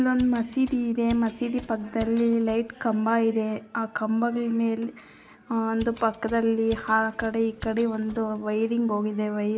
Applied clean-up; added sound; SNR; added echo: none; Mechanisms; 18 dB; none.